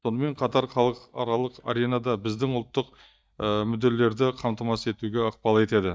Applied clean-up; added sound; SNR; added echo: neural mask model DeepFilterNet 3.